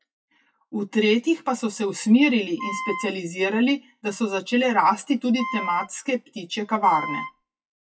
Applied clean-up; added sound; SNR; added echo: classical method WPE with log-MMSE.